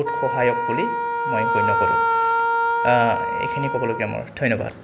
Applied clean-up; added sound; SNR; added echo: none; Wind instrument, woodwind instrument; -2 dB; none.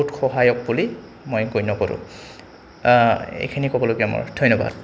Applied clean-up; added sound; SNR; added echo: none; none; none; none.